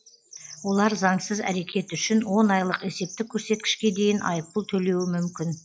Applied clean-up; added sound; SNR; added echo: classical method log-MMSE.